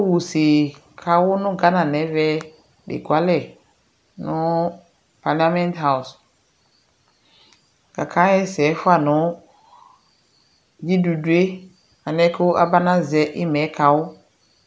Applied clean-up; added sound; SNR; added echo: none; none; none; none.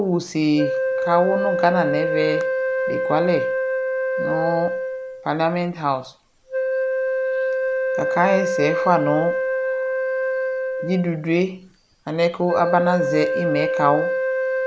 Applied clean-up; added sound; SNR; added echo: none; Wind instrument, woodwind instrument; 0 dB; none.